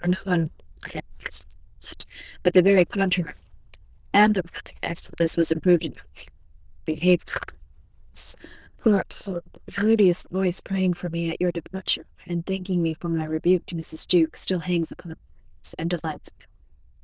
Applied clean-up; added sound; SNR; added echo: neural diffusion model UNIVERSE++.